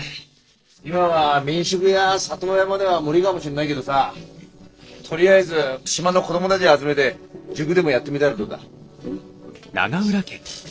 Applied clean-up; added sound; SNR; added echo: neural separator model SepFormer DNS4.